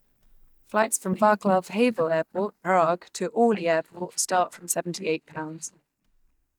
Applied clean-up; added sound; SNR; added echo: neural mask model DeepFilterNet 3.